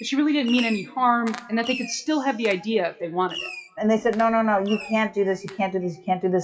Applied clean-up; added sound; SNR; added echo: classical method WPE with log-MMSE.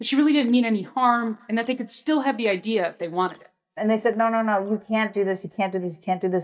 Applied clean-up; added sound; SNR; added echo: neural mask model DeepFilterNet 3.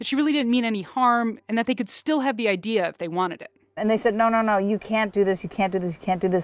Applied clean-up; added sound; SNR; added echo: none; none; none; none.